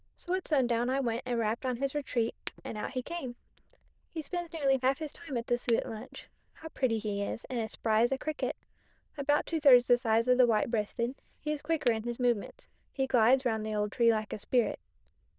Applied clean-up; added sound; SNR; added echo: neural diffusion model UNIVERSE++.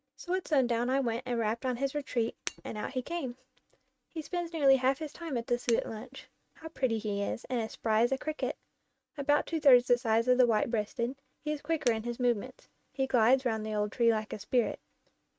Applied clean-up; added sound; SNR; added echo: neural mask model RNNoise.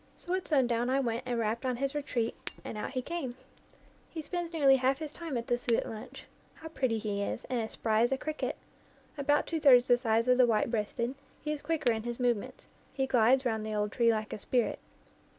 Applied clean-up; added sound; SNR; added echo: none; Shatter; 17 dB; none.